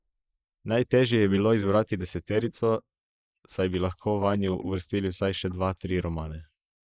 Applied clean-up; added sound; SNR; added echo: neural mask model Resemble Enhance denoiser.